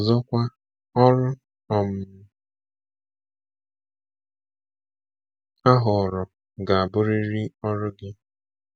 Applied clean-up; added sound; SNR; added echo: none; none; none; none.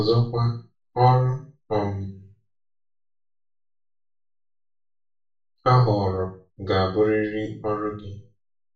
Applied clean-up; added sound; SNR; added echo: none; none; none; reverberation time 0.3 s.